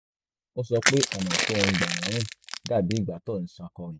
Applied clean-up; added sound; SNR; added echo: none; Crushing; -1 dB; none.